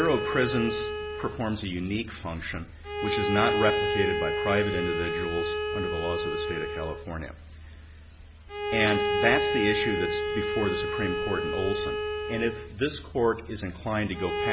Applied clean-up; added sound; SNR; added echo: none; Bowed string instrument; 1 dB; none.